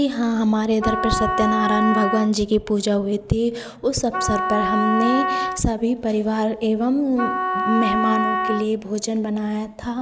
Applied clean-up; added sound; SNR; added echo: none; Wind instrument, woodwind instrument; 3 dB; none.